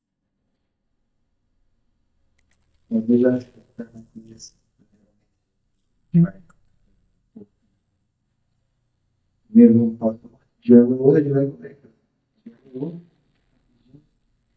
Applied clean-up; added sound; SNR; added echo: neural mask model DeepFilterNet 3.